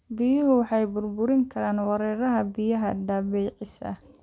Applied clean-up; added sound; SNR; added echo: none; none; none; none.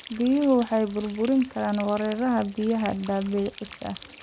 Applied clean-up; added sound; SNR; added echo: none; Rain; 20 dB; none.